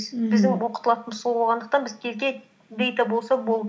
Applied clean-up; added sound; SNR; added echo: none; none; none; none.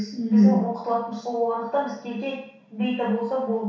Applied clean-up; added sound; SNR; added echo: none; none; none; reverberation time 0.6 s.